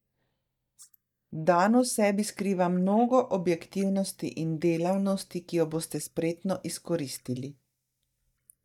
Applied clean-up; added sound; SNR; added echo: neural mask model DeepFilterNet 3.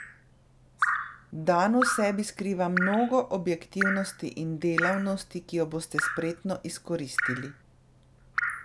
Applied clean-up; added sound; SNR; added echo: none; Drip; 4 dB; none.